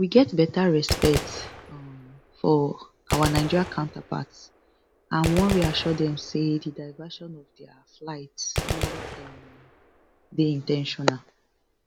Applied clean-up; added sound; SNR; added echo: none; Gunshot, gunfire; 8 dB; none.